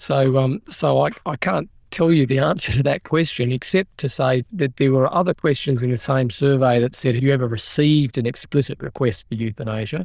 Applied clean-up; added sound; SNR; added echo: neural diffusion model UNIVERSE++.